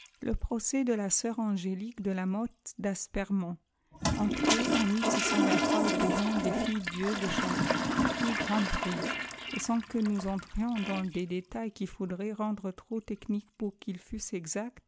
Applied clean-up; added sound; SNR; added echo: none; Toilet flush; 1 dB; none.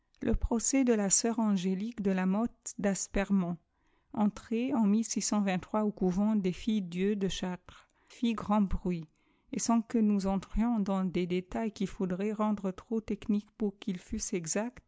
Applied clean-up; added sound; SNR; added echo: none; none; none; none.